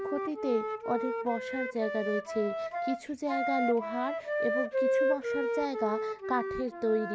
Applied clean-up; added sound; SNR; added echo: none; Wind instrument, woodwind instrument; 0 dB; none.